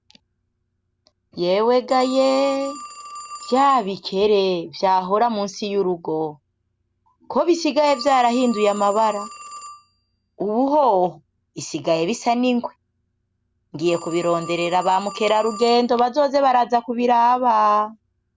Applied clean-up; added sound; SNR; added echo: none; Telephone; 20 dB; none.